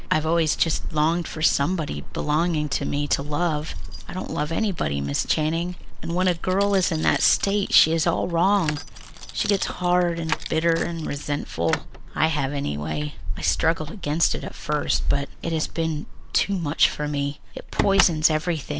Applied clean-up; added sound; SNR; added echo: none; Keys jangling; 4 dB; none.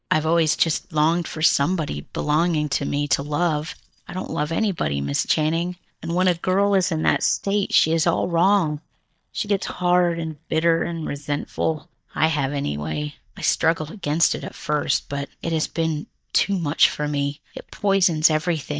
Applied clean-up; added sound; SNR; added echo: neural mask model DeepFilterNet 3.